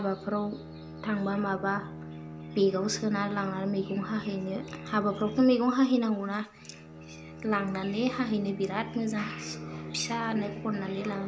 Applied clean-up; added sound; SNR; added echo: none; Bowed string instrument; 12 dB; none.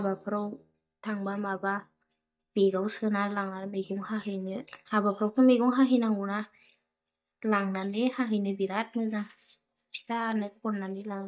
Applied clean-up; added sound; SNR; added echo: neural mask model DeepFilterNet 3.